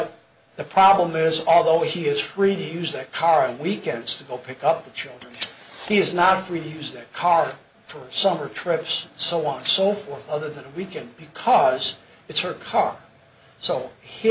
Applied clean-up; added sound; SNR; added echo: none; none; none; none.